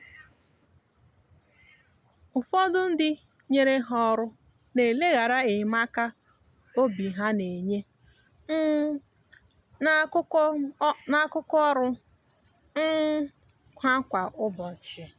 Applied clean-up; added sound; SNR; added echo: none; none; none; none.